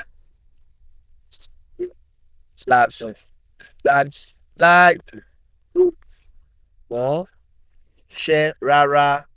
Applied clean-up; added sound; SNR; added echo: neural diffusion model UNIVERSE++.